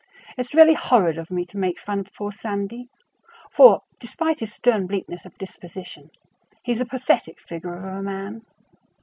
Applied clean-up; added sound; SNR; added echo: none; none; none; none.